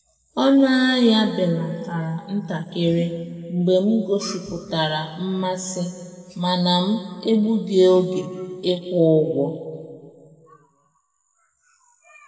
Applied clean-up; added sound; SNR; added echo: none; none; none; reverberation time 1.6 s.